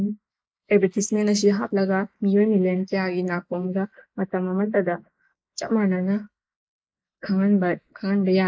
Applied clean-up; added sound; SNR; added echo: neural mask model Resemble Enhance denoiser.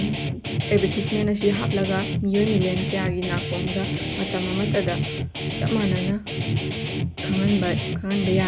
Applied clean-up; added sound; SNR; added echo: none; Guitar; 1 dB; none.